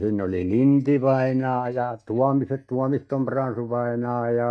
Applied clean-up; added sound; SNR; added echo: neural mask model DeepFilterNet 3.